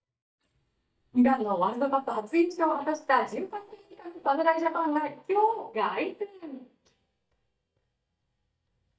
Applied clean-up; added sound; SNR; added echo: neural mask model DeepFilterNet 3.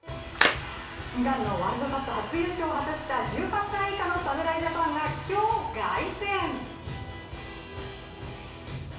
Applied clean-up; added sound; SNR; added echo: none; Splash, splatter; -1 dB; reverberation time 0.7 s.